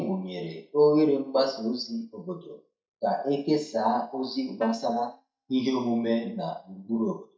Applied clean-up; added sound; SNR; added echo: neural mask model DeepFilterNet 3.